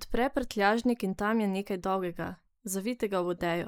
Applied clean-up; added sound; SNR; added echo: neural mask model Resemble Enhance denoiser.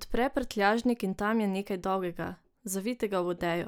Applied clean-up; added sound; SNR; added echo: none; none; none; none.